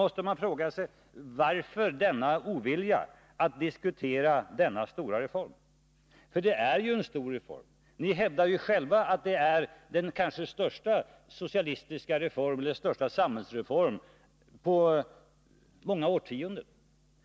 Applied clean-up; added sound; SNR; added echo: none; none; none; none.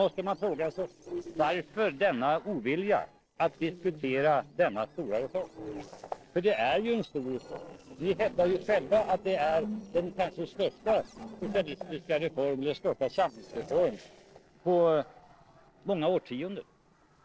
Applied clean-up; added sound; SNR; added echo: neural separator model SepFormer DNS4.